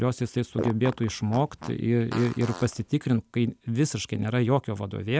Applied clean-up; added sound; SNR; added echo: none; Fart; 12 dB; none.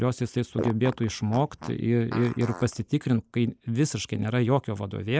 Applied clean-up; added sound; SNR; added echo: neural mask model Resemble Enhance denoiser.